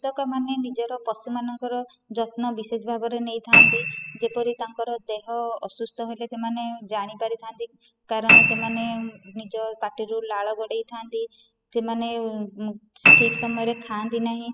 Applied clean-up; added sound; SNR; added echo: classical method spectral subtraction.